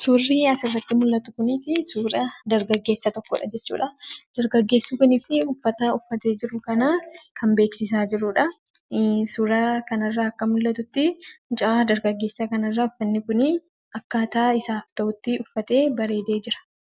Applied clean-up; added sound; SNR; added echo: none; none; none; none.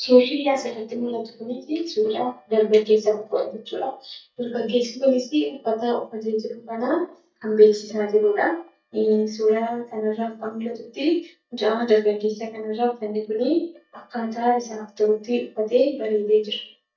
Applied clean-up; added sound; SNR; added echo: neural mask model DeepFilterNet 3.